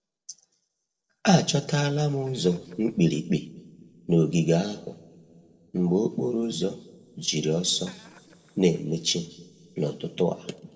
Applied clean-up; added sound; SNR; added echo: neural separator model SepFormer DNS4.